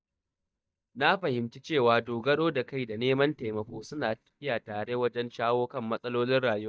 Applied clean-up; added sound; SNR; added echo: neural mask model DeepFilterNet 3.